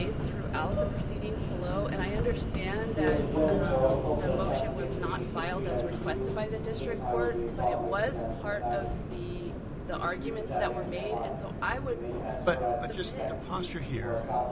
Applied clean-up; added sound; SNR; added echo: none; Subway, metro, underground; -5 dB; none.